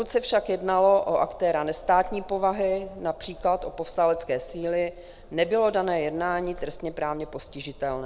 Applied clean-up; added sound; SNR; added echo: none; Purr; 19 dB; none.